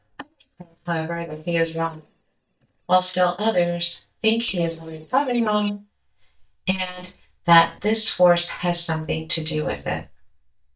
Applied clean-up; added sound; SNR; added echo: neural mask model DeepFilterNet 3.